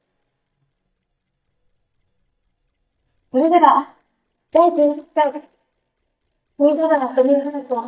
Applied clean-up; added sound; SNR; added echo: neural mask model DeepFilterNet 3.